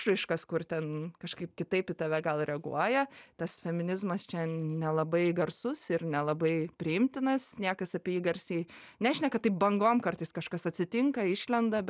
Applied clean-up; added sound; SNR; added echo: none; none; none; none.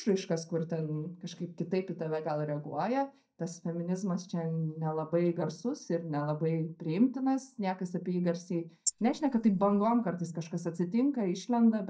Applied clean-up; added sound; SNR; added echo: neural mask model DeepFilterNet 3.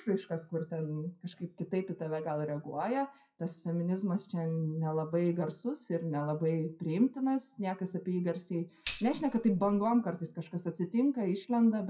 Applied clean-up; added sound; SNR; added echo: classical method WPE with log-MMSE.